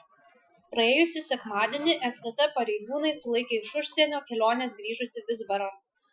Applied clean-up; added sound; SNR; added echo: classical method Wiener filter.